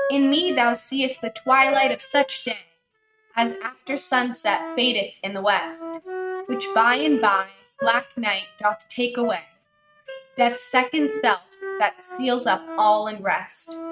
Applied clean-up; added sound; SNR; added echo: neural mask model RNNoise.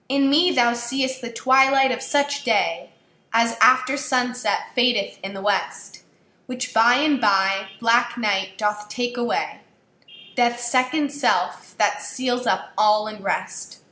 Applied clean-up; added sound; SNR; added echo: none; none; none; none.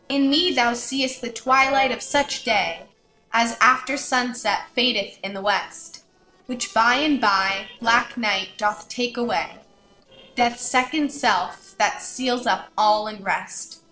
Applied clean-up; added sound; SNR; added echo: neural separator model SepFormer DNS4.